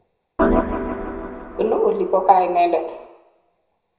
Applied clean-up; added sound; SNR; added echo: none; Organ; 3 dB; reverberation time 0.8 s.